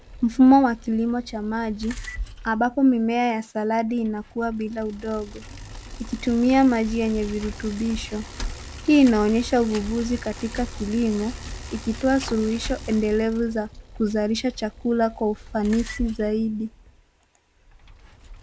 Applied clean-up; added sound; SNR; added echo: none; Bicycle; 14 dB; none.